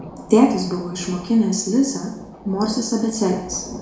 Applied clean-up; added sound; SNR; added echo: none; Thunder; 16 dB; reverberation time 0.6 s.